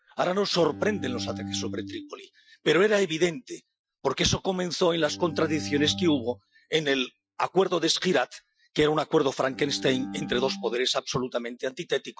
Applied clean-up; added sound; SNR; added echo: classical method Wiener filter.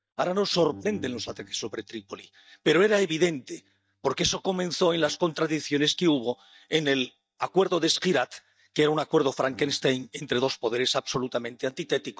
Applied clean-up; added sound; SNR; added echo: neural mask model DeepFilterNet 3.